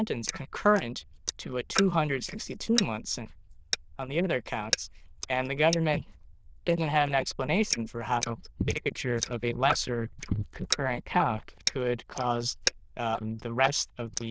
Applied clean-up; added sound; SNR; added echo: neural diffusion model UNIVERSE++.